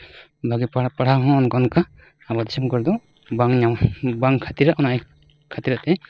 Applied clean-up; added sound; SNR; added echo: neural separator model SepFormer DNS4.